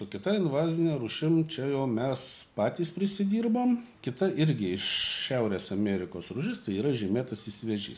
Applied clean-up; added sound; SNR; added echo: none; none; none; none.